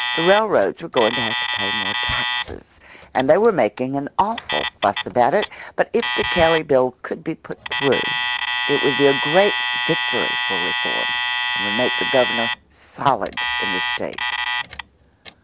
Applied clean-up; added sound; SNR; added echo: none; Alarm; 2 dB; none.